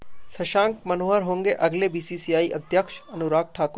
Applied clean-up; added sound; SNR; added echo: none; none; none; none.